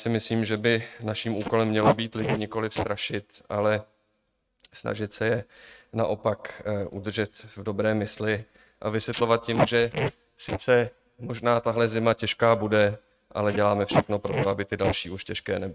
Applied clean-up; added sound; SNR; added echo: neural mask model RNNoise.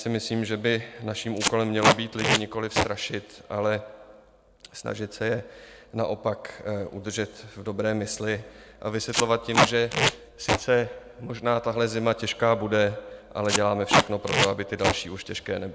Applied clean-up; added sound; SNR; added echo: none; Packing tape, duct tape; -2 dB; none.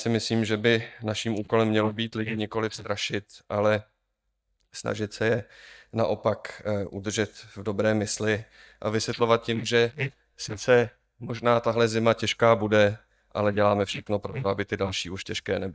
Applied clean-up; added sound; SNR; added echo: neural mask model DeepFilterNet 3.